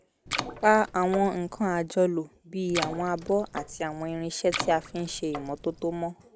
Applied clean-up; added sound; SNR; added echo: none; Water / Splash, splatter; 10 dB; none.